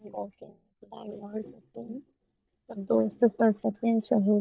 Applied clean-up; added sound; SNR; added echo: neural mask model DeepFilterNet 3.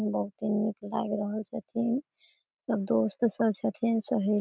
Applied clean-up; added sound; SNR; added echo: none; none; none; none.